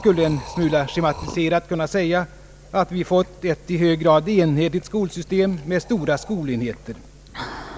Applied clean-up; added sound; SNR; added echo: none; Liquid; 19 dB; none.